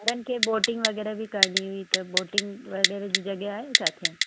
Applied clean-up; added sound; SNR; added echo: none; Typing; -3 dB; none.